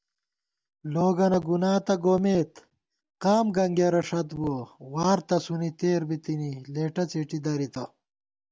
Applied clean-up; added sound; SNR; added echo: none; none; none; none.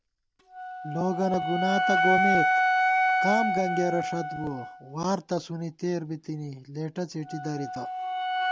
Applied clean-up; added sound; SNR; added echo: none; Wind instrument, woodwind instrument; -3 dB; none.